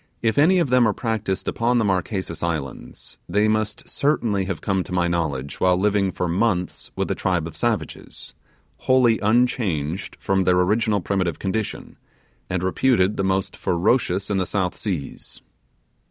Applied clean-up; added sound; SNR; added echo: none; none; none; none.